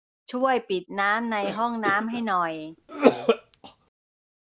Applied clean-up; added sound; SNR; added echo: none; Cough; -1 dB; none.